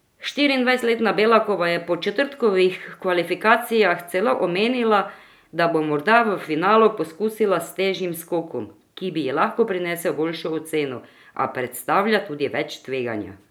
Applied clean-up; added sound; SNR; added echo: none; none; none; none.